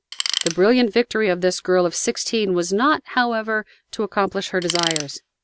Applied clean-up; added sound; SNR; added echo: none; Tools; 5 dB; none.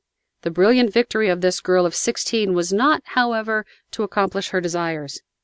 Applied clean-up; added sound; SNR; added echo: none; none; none; none.